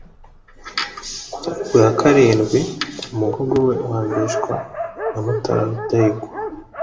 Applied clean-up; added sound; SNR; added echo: none; Dog; 10 dB; reverberation time 0.6 s.